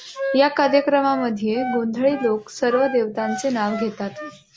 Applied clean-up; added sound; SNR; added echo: none; Wind instrument, woodwind instrument; 11 dB; none.